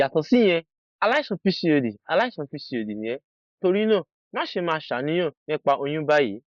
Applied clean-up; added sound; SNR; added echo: neural mask model Resemble Enhance denoiser.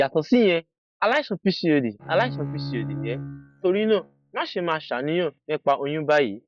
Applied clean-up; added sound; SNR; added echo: classical method log-MMSE.